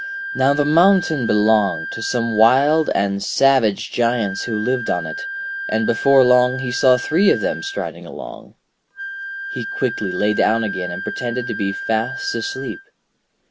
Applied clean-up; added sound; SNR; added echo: none; Wind instrument, woodwind instrument; 9 dB; none.